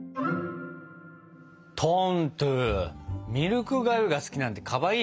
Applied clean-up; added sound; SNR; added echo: none; none; none; none.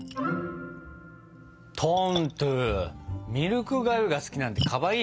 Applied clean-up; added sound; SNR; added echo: none; Splash, splatter; 11 dB; none.